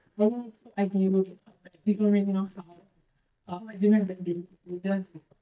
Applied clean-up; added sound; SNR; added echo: neural mask model DeepFilterNet 3.